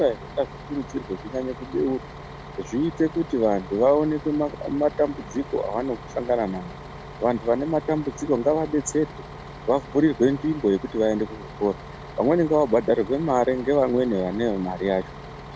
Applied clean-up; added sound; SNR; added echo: none; Bus; 15 dB; none.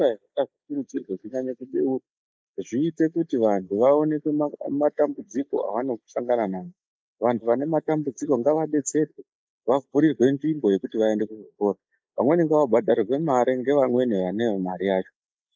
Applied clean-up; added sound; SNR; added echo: neural mask model Resemble Enhance denoiser.